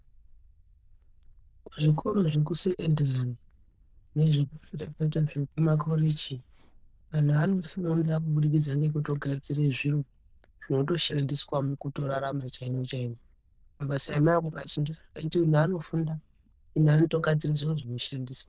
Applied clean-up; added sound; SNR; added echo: neural diffusion model UNIVERSE++.